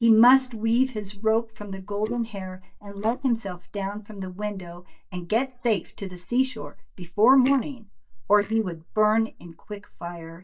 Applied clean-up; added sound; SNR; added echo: neural mask model DeepFilterNet 3.